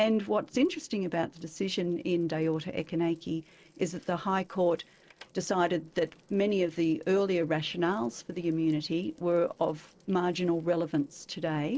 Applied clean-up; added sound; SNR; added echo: neural separator model SepFormer DNS4.